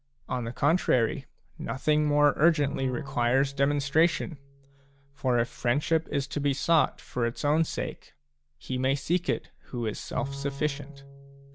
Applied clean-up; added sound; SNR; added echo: none; Bowed string instrument; 16 dB; none.